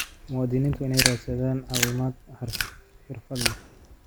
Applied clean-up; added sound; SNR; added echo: none; Chewing, mastication; 2 dB; none.